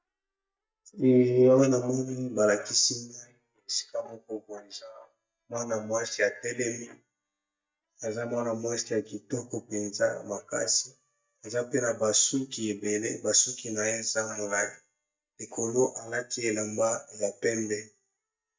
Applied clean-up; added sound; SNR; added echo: neural mask model DeepFilterNet 3.